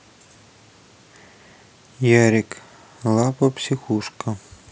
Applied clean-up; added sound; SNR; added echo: none; none; none; none.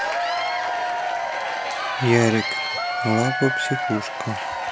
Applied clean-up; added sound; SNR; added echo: none; Applause / Crowd / Cheering; 0 dB; none.